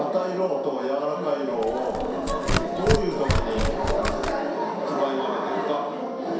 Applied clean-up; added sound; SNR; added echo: none; Tearing; 2 dB; reverberation time 0.7 s.